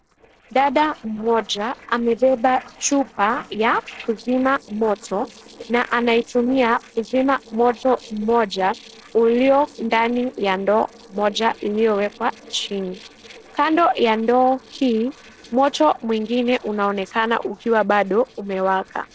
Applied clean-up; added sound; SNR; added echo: neural separator model SepFormer DNS4.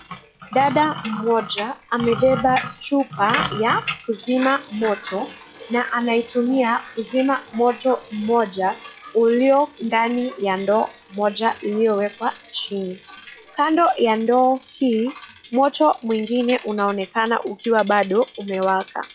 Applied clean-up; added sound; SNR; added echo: classical method log-MMSE.